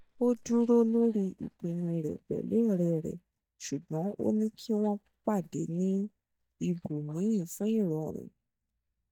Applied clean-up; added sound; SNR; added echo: neural mask model DeepFilterNet 3.